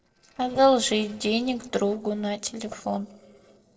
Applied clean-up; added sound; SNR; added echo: neural separator model SepFormer DNS4.